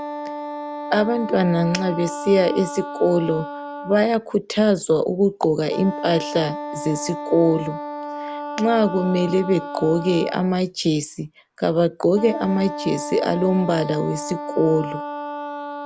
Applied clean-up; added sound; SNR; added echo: none; Wind instrument, woodwind instrument; 10 dB; none.